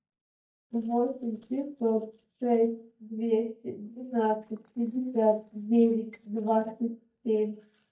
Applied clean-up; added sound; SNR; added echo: neural mask model DeepFilterNet 3.